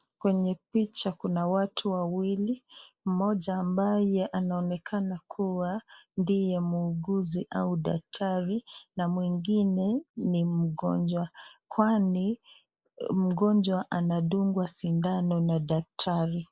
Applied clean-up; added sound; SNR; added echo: neural mask model Resemble Enhance denoiser.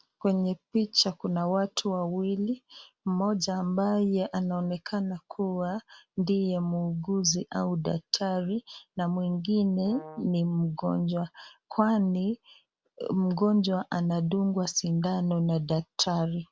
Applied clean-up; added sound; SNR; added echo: none; Brass instrument; 18 dB; none.